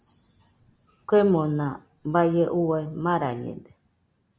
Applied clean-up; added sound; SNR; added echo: none; none; none; none.